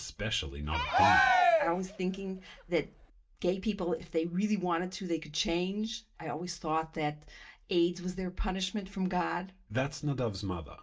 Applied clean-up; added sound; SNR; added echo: none; Cheering; -4 dB; reverberation time 0.2 s.